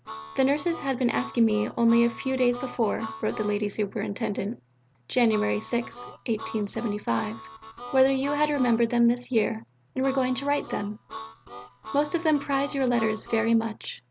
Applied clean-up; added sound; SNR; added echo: none; Harmonica; 14 dB; none.